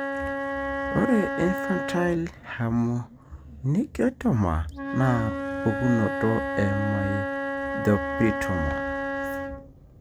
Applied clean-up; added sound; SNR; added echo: none; Wind instrument, woodwind instrument; 4 dB; none.